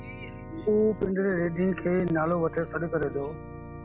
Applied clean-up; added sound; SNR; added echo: none; Organ; 13 dB; none.